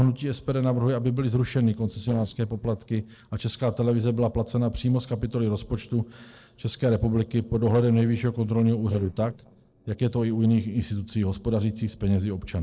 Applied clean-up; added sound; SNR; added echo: neural separator model SepFormer DNS4.